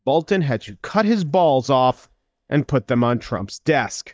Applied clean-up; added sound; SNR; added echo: neural mask model DeepFilterNet 3.